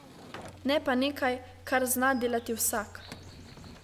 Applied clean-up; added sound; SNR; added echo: none; Bird vocalization, bird call, bird song + Sliding door / Wood; 19 dB; none.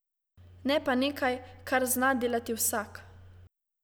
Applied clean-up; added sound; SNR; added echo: none; none; none; none.